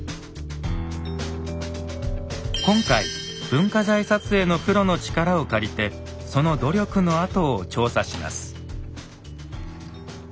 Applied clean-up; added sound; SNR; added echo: none; none; none; none.